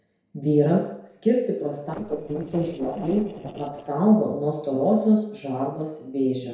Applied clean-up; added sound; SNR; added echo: neural separator model SepFormer DNS4.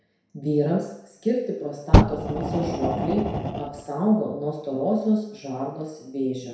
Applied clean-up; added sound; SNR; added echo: none; Fire; -3 dB; reverberation time 0.7 s.